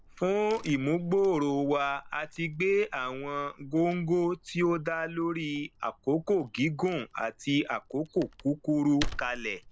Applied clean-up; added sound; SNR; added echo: none; Tearing / Wood; 15 dB; none.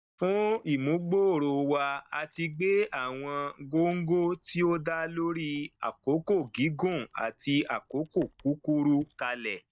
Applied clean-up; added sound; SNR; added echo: neural mask model DeepFilterNet 3.